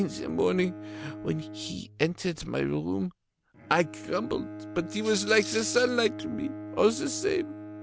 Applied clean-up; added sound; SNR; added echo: none; Bowed string instrument + Rattle / Rattle (instrument); 11 dB; none.